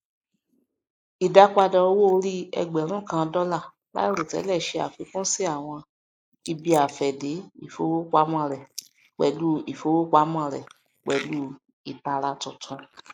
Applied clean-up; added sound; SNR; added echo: neural mask model Resemble Enhance denoiser.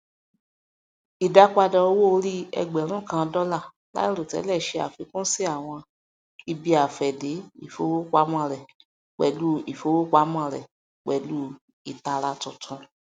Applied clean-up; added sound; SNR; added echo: none; none; none; none.